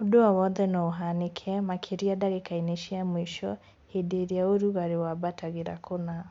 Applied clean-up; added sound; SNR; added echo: none; none; none; none.